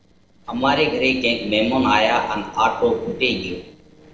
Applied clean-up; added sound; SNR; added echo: neural separator model SepFormer DNS4.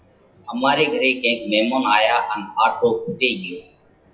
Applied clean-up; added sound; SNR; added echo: classical method WPE with log-MMSE.